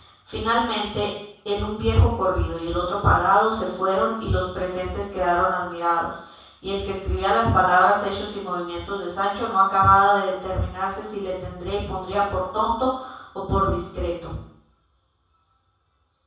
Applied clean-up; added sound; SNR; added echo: none; none; none; reverberation time 0.7 s.